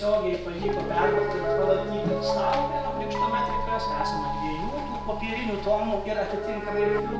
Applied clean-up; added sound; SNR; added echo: none; Piano; 0 dB; none.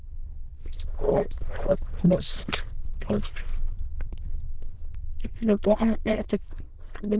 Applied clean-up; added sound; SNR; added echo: neural diffusion model UNIVERSE++.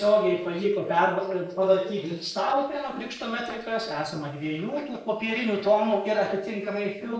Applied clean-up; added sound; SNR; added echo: neural mask model Resemble Enhance denoiser.